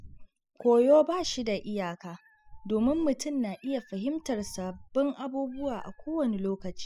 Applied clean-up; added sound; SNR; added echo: classical method spectral subtraction.